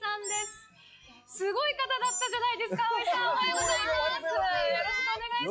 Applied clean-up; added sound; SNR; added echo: classical method log-MMSE.